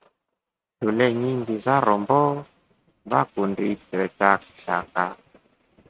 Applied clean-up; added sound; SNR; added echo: neural mask model RNNoise.